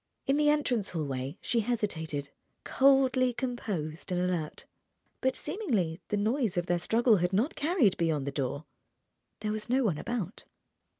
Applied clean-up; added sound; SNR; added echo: none; none; none; none.